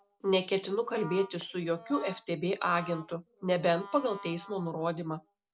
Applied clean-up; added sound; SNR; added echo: none; Brass instrument; 17 dB; none.